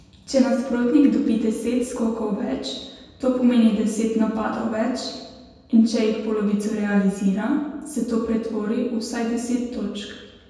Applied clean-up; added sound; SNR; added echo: none; none; none; reverberation time 1.1 s.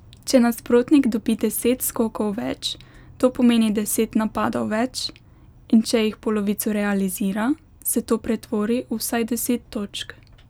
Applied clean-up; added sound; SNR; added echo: none; none; none; none.